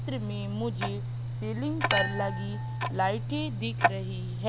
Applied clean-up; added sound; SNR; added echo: none; Tick-tock + Chink, clink; -4 dB; none.